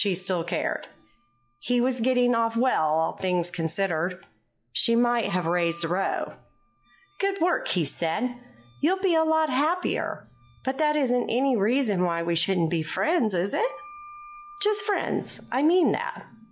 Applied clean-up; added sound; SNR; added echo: classical method log-MMSE.